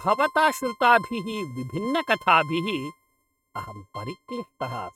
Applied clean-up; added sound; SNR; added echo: neural mask model RNNoise.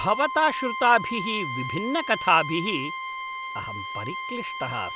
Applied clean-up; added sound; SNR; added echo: none; Bowed string instrument; 6 dB; none.